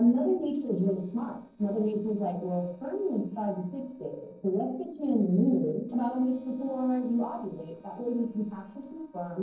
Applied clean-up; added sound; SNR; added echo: neural separator model SepFormer DNS4.